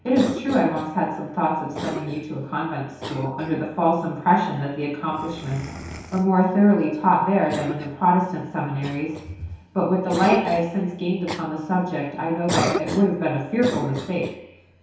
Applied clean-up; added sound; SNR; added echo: none; Cough; 11 dB; reverberation time 2.2 s.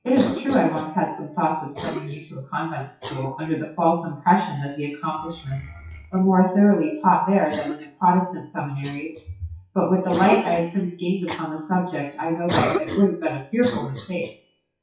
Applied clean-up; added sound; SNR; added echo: classical method WPE with log-MMSE.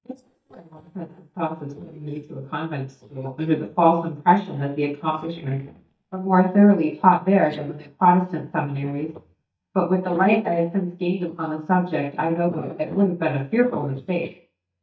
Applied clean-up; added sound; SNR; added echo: neural mask model DeepFilterNet 3.